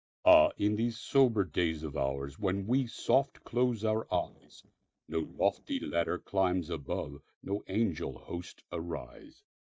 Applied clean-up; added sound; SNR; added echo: neural mask model DeepFilterNet 3.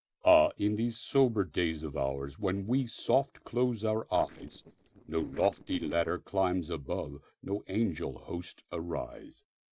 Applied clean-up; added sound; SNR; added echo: neural separator model SepFormer DNS4.